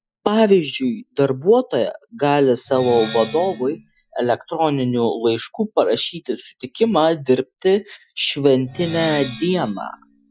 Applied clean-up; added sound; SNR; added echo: classical method Wiener filter.